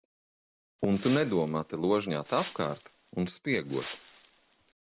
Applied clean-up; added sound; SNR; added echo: none; Wind; 16 dB; none.